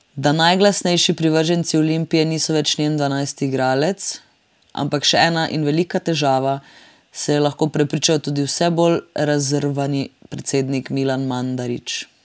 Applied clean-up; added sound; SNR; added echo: none; none; none; none.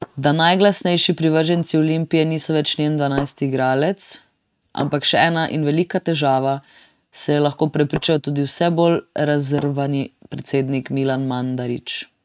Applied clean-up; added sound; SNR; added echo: neural mask model RNNoise.